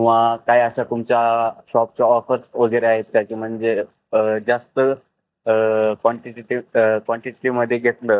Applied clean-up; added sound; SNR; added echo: neural mask model DeepFilterNet 3.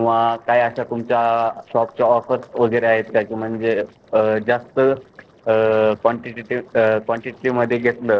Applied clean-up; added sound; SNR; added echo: neural separator model SepFormer DNS4.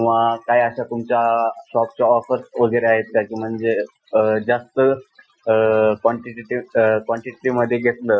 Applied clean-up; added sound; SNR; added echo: classical method Wiener filter.